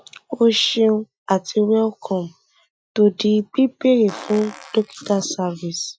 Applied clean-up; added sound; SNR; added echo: classical method Wiener filter.